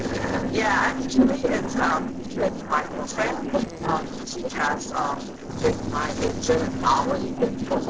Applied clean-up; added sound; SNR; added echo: neural separator model SepFormer DNS4.